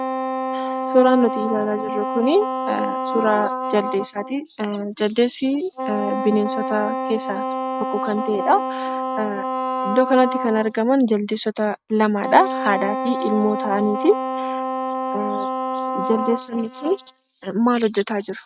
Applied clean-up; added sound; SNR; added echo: neural mask model RNNoise.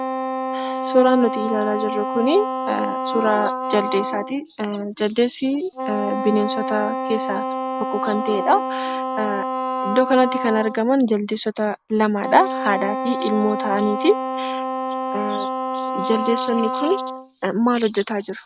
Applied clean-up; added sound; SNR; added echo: none; Wind instrument, woodwind instrument; 4 dB; none.